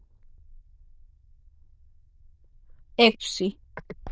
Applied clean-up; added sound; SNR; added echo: neural diffusion model UNIVERSE++.